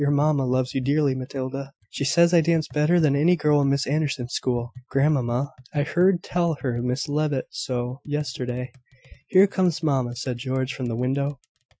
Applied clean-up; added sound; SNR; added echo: classical method Wiener filter.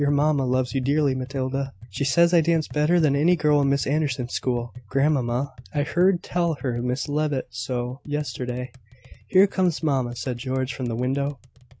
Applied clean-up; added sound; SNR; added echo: none; Tap; 20 dB; none.